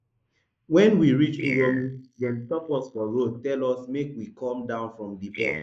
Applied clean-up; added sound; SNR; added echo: neural mask model Resemble Enhance denoiser.